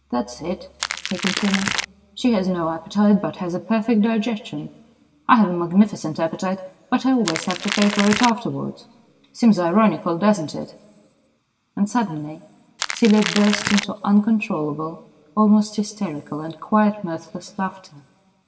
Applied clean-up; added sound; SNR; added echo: none; Crackle; 5 dB; reverberation time 1.4 s.